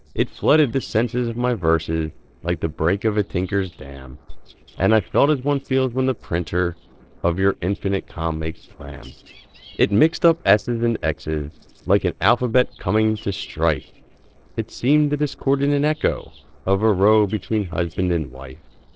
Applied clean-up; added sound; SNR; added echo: neural separator model SepFormer DNS4.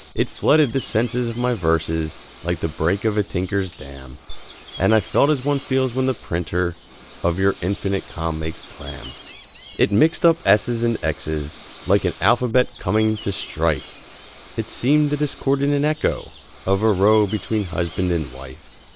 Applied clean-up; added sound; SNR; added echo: none; Gull, seagull + Breathing; 13 dB; none.